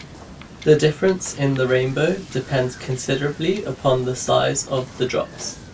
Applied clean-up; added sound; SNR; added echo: none; Wind / Boat, Water vehicle; 18 dB; reverberation time 0.2 s.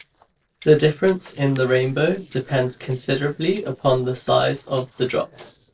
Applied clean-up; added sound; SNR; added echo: neural separator model SepFormer DNS4.